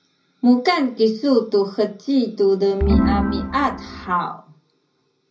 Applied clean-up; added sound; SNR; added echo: none; Organ; 0 dB; reverberation time 0.4 s.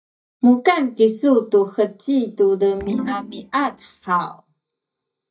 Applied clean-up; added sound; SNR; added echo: neural mask model DeepFilterNet 3.